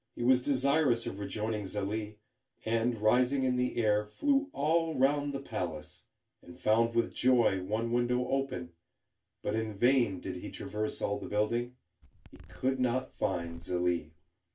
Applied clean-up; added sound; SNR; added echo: none; Zipper (clothing); 19 dB; reverberation time 0.2 s.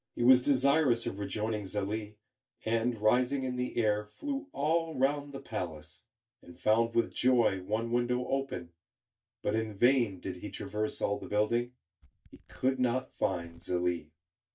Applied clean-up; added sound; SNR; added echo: neural mask model DeepFilterNet 3.